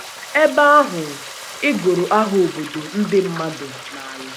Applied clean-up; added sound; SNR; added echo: none; Frying (food); 15 dB; none.